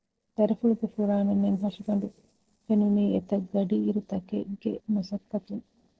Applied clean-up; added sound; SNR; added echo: neural separator model SepFormer DNS4.